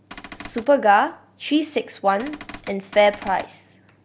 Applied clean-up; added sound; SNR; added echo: none; Cupboard open or close / Door; 16 dB; none.